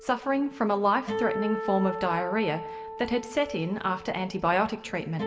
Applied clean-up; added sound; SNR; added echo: none; Acoustic guitar; 9 dB; reverberation time 0.7 s.